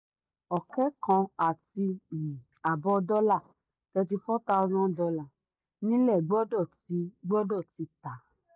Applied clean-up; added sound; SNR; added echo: none; none; none; none.